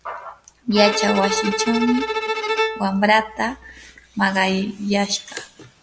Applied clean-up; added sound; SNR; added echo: none; Bowed string instrument; 3 dB; none.